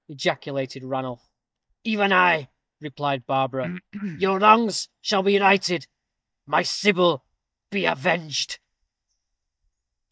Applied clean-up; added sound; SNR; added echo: neural mask model DeepFilterNet 3.